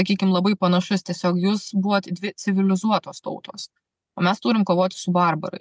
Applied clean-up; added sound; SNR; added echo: none; none; none; none.